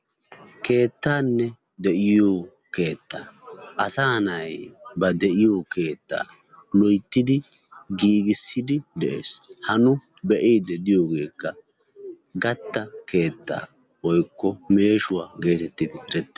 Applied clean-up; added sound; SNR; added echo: none; none; none; none.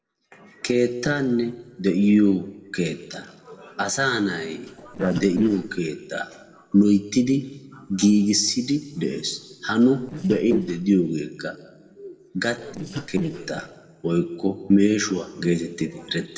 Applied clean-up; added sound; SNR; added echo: neural separator model SepFormer DNS4.